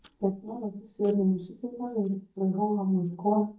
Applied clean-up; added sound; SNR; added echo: neural mask model DeepFilterNet 3.